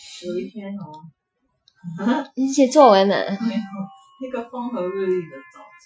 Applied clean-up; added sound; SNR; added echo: classical method Wiener filter.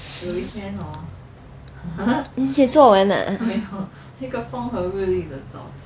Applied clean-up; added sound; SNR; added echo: none; none; none; none.